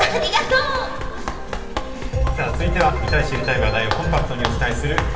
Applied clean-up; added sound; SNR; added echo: none; Run; 6 dB; reverberation time 2.7 s.